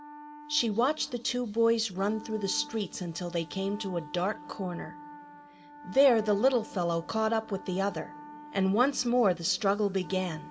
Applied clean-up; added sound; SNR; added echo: none; Wind instrument, woodwind instrument; 18 dB; reverberation time 1.6 s.